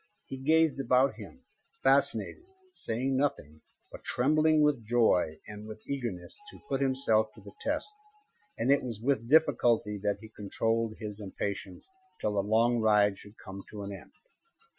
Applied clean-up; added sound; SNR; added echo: classical method Wiener filter.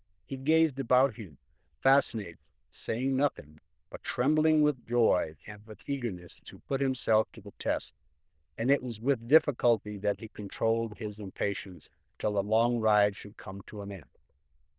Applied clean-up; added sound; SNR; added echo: neural diffusion model UNIVERSE++.